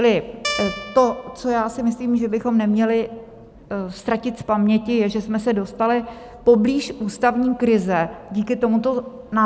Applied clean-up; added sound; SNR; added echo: none; Guitar; 9 dB; none.